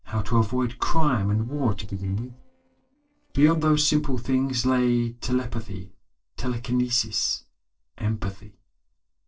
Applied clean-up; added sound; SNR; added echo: neural separator model SepFormer DNS4.